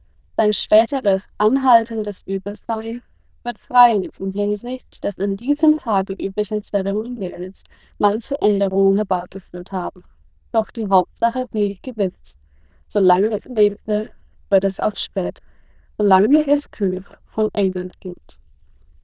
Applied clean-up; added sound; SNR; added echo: neural diffusion model UNIVERSE++.